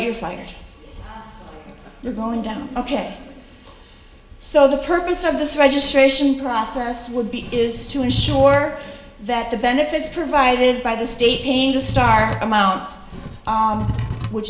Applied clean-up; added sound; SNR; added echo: none; Wood / Tools; 7 dB; reverberation time 0.7 s.